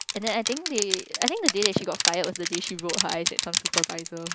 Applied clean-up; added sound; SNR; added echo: none; Crushing; -1 dB; none.